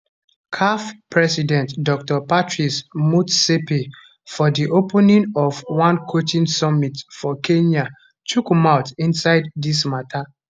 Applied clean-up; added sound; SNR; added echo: none; none; none; none.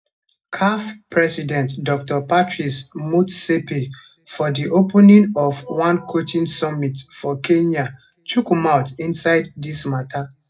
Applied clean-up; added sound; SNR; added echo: none; none; none; reverberation time 0.2 s.